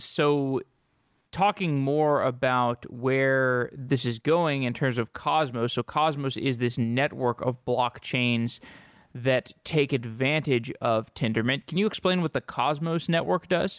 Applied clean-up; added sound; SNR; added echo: none; none; none; none.